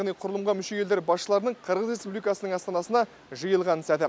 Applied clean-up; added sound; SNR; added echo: none; none; none; none.